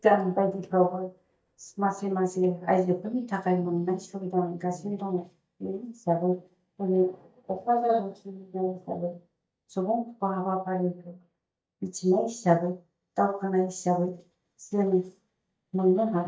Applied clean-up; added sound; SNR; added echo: neural mask model DeepFilterNet 3.